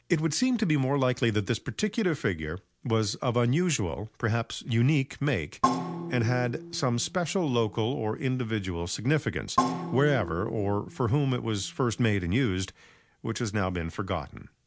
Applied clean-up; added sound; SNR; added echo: none; Percussion; 8 dB; none.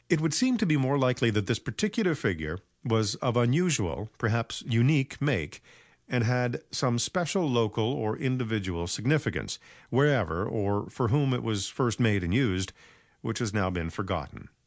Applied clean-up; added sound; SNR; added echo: none; none; none; none.